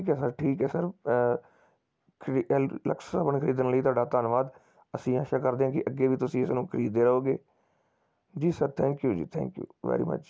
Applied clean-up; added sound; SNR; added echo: none; none; none; none.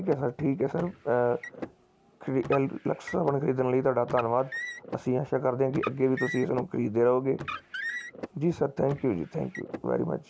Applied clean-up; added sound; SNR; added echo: none; Car; 13 dB; none.